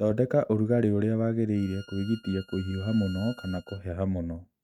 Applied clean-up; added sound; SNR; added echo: neural mask model RNNoise.